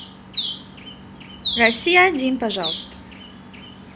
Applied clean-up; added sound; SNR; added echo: none; Bird; 6 dB; none.